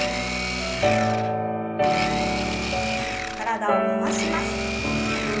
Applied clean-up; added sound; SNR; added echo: none; Domestic sounds, home sounds; 6 dB; reverberation time 0.5 s.